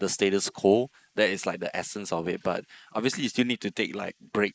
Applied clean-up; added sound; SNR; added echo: neural mask model Resemble Enhance denoiser.